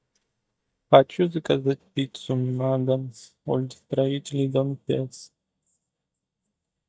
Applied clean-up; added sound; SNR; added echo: neural mask model DeepFilterNet 3.